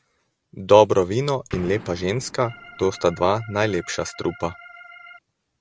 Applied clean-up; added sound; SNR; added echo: none; Gunshot, gunfire + Organ; 17 dB; none.